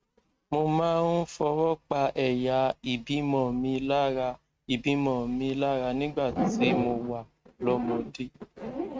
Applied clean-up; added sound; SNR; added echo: neural mask model RNNoise.